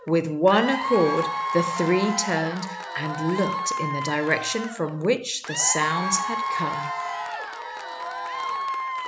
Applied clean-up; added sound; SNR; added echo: none; Applause / Crowd / Cheering; 4 dB; none.